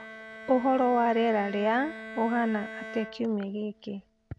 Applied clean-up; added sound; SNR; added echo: none; Bowed string instrument; 14 dB; none.